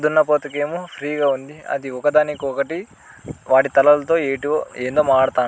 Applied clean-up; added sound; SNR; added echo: none; none; none; none.